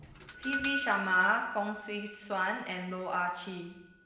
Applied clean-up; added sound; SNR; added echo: none; Doorbell; -2 dB; reverberation time 1.0 s.